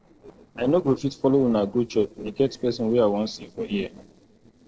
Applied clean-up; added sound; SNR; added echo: neural separator model SepFormer DNS4.